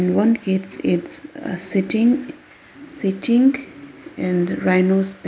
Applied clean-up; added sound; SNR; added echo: none; none; none; none.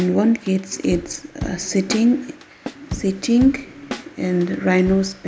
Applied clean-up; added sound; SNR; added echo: none; Drum / Drum kit; 14 dB; none.